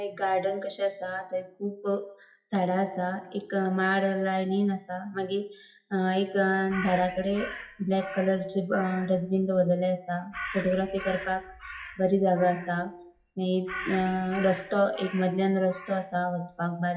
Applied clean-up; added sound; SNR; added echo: classical method WPE with log-MMSE.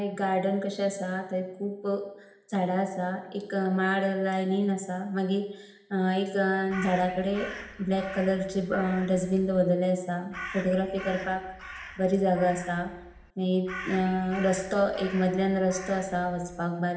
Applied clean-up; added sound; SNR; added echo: none; Crow; 14 dB; reverberation time 0.8 s.